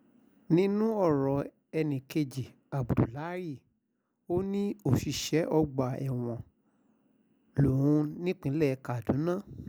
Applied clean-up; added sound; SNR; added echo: none; none; none; none.